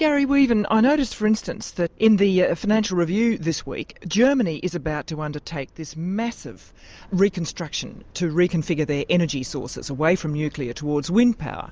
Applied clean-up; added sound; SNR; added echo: none; none; none; none.